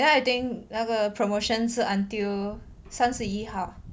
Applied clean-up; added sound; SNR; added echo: none; none; none; none.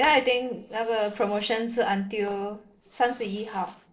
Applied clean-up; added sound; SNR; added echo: neural separator model SepFormer DNS4.